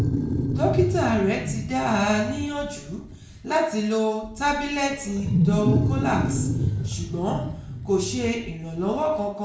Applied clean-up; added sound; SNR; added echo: none; Wild animals; 2 dB; reverberation time 0.5 s.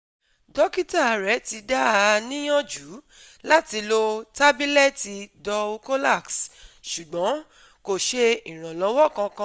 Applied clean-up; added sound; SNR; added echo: none; none; none; none.